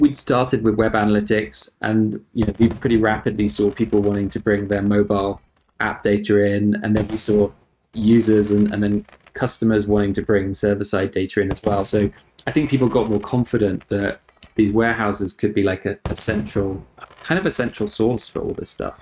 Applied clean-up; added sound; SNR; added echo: neural mask model RNNoise.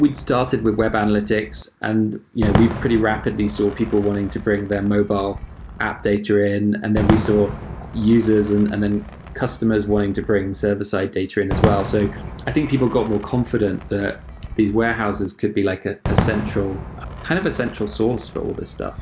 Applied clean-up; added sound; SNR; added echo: none; Fireworks; 8 dB; none.